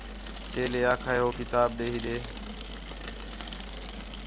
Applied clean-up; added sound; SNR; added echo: none; Mechanisms / Bicycle; 8 dB; none.